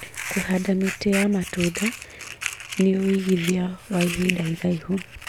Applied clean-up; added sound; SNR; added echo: none; Fire; 9 dB; none.